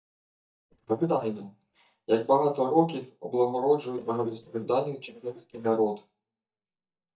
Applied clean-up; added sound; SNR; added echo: neural mask model DeepFilterNet 3.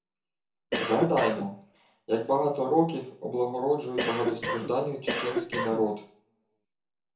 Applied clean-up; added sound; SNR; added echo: none; Cough; 2 dB; reverberation time 0.6 s.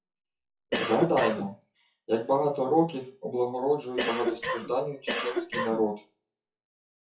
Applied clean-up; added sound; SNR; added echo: classical method WPE with log-MMSE.